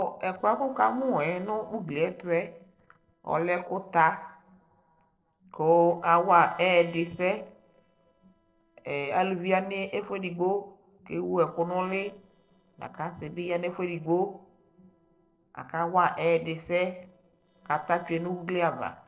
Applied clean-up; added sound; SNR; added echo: neural separator model SepFormer DNS4.